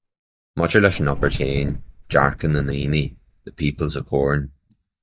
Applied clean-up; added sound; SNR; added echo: neural mask model DeepFilterNet 3.